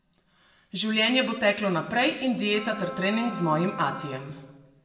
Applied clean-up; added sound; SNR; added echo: none; Wind instrument, woodwind instrument; 13 dB; reverberation time 1.0 s.